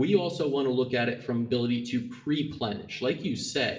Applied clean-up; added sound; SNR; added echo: none; Keyboard (musical); 20 dB; reverberation time 0.7 s.